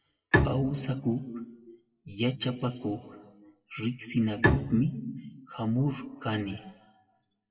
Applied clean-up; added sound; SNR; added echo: classical method WPE with log-MMSE.